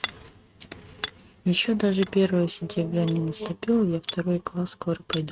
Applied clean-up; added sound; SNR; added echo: neural mask model RNNoise.